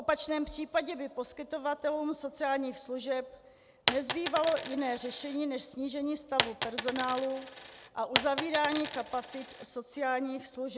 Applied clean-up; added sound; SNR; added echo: none; Coin (dropping); -1 dB; none.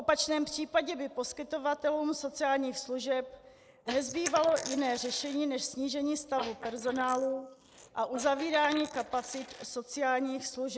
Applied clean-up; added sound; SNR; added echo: neural mask model Resemble Enhance denoiser.